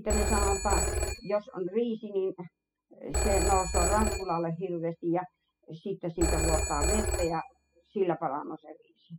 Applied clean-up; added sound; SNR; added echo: classical method spectral subtraction.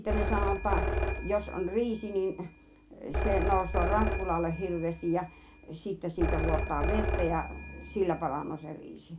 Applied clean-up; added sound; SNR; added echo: none; Telephone; 0 dB; none.